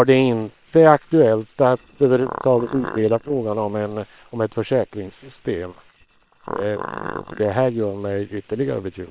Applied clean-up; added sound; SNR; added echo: neural separator model SepFormer WHAM!.